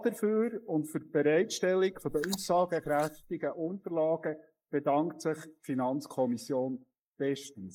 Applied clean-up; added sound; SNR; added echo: neural mask model Resemble Enhance denoiser.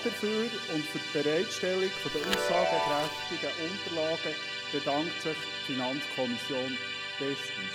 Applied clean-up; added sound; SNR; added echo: none; Chime + Musical instrument; 1 dB; none.